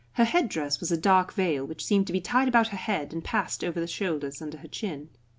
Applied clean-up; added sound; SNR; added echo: none; none; none; none.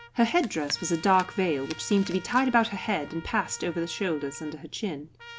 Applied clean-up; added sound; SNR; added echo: none; Chewing, mastication + Trumpet; 17 dB; none.